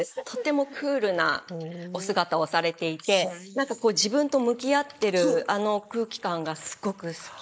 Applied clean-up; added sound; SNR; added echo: neural mask model Resemble Enhance denoiser.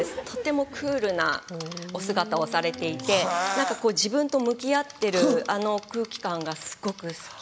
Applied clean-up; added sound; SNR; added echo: none; Insect; 19 dB; none.